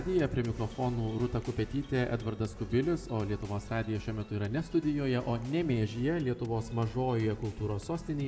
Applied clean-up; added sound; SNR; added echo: none; none; none; none.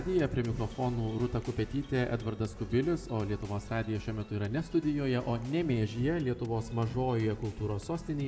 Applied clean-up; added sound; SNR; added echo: none; Cupboard open or close; 15 dB; none.